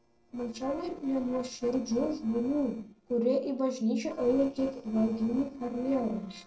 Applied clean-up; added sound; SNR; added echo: neural separator model SepFormer DNS4.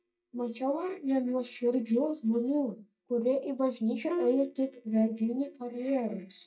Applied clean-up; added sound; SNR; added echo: neural mask model DeepFilterNet 3.